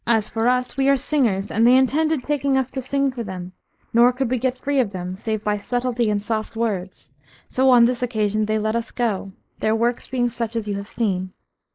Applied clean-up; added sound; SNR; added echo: neural mask model Resemble Enhance denoiser.